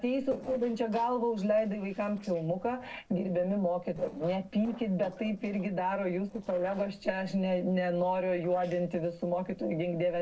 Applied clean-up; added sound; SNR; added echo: neural separator model SepFormer DNS4.